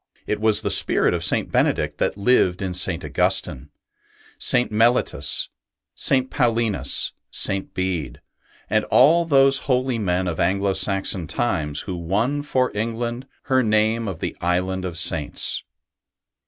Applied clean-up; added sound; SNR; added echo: none; none; none; none.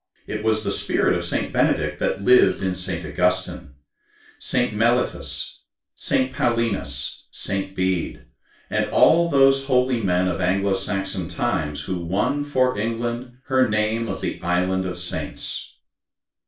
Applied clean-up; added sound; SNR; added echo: neural separator model SepFormer DNS4.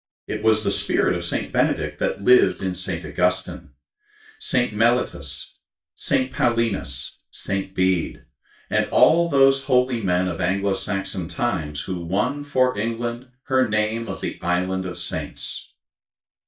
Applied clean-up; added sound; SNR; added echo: neural mask model DeepFilterNet 3.